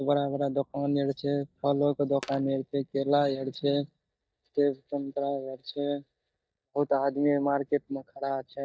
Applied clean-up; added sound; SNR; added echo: neural mask model DeepFilterNet 3.